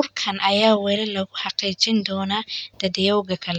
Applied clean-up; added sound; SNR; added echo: none; none; none; none.